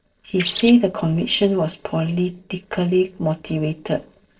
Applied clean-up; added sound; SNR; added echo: neural separator model SepFormer DNS4.